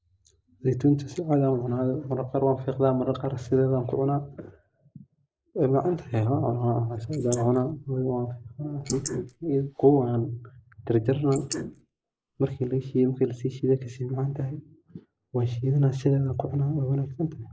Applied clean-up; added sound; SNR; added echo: neural mask model Resemble Enhance denoiser.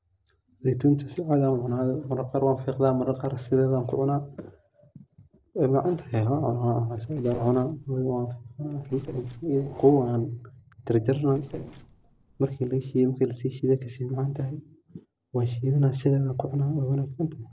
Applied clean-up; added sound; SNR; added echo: neural separator model SepFormer DNS4.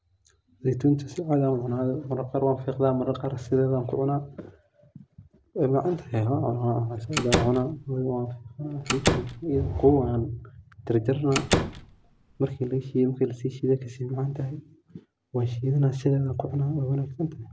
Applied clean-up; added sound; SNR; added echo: none; Slam; 3 dB; none.